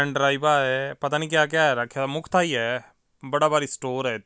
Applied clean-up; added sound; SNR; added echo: none; none; none; none.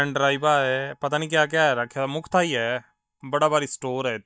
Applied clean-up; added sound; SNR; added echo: neural mask model DeepFilterNet 3.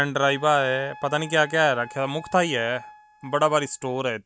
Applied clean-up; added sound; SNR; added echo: neural mask model RNNoise.